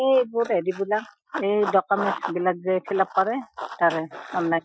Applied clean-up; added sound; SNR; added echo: classical method Wiener filter.